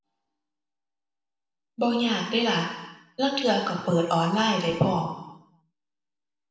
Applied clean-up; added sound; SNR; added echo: none; none; none; reverberation time 0.9 s.